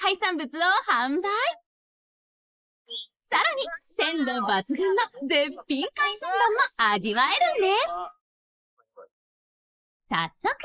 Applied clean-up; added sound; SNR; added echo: neural mask model Resemble Enhance denoiser.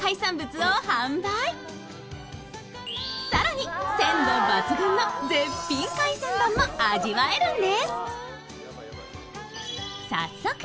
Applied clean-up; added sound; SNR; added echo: none; Knock; 15 dB; none.